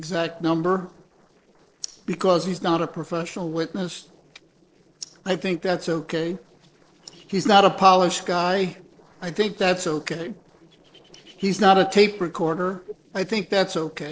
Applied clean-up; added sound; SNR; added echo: neural separator model SepFormer DNS4.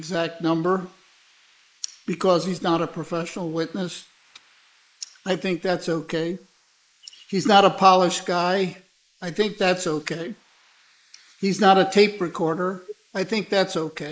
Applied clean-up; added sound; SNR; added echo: neural mask model Resemble Enhance denoiser.